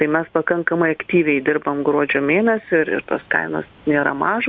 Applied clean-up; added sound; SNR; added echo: none; none; none; none.